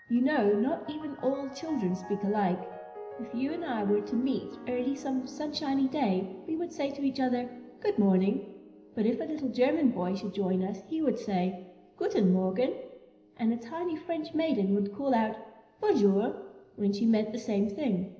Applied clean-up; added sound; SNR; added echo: none; Piano; 19 dB; reverberation time 0.9 s.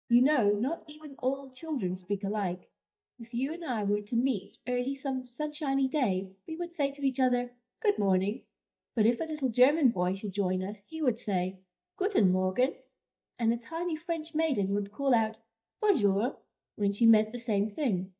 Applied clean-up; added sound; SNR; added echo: neural mask model DeepFilterNet 3.